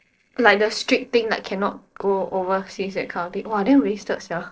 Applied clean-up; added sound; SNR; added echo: neural separator model SepFormer DNS4.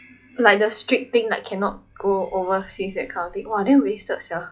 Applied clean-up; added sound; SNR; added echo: classical method log-MMSE.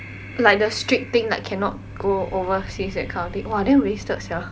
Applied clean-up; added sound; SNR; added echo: none; Breathing; 17 dB; none.